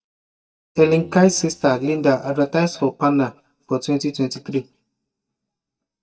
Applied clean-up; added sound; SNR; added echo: neural mask model DeepFilterNet 3.